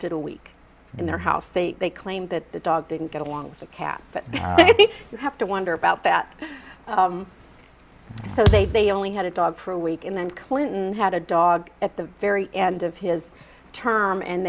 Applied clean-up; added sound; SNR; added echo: none; Thump, thud; 0 dB; none.